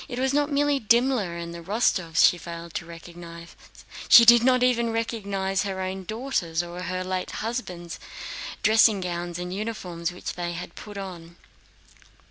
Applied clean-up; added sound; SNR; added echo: none; none; none; none.